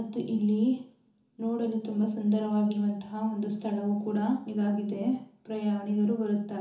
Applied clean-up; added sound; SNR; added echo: none; none; none; reverberation time 0.7 s.